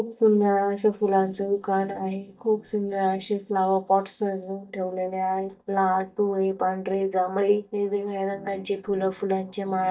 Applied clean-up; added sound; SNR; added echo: neural mask model DeepFilterNet 3.